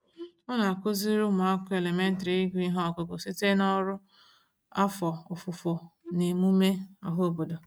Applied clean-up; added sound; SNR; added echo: neural mask model RNNoise.